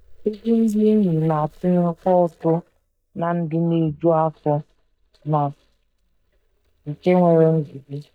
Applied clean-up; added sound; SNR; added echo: neural mask model DeepFilterNet 3.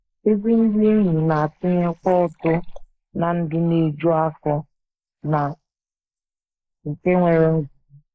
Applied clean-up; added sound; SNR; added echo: neural mask model Resemble Enhance denoiser.